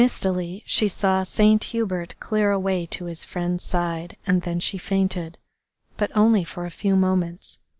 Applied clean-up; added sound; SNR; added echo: none; none; none; none.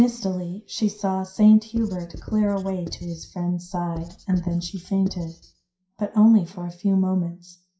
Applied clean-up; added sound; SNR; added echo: classical method WPE with log-MMSE.